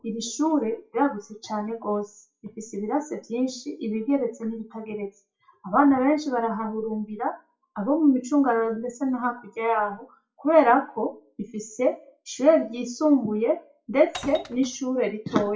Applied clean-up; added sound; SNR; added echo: classical method WPE with log-MMSE.